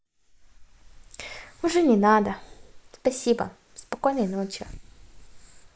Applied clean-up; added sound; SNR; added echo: neural mask model Resemble Enhance denoiser.